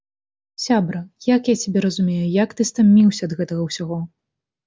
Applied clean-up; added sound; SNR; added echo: none; none; none; none.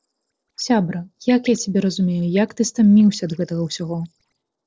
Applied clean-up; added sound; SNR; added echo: neural separator model SepFormer DNS4.